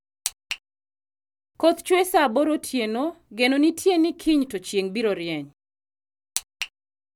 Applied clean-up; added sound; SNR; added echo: none; none; none; none.